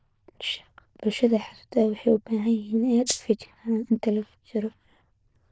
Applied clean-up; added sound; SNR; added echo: neural diffusion model UNIVERSE++.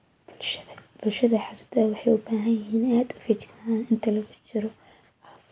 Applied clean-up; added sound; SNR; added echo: none; none; none; none.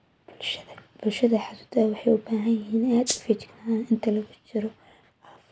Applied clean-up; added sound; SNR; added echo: none; Rattle (instrument); 5 dB; none.